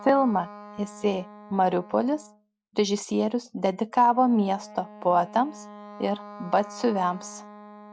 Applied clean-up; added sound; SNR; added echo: none; Wind instrument, woodwind instrument; 19 dB; none.